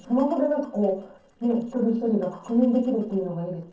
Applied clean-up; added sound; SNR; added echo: neural separator model SepFormer DNS4.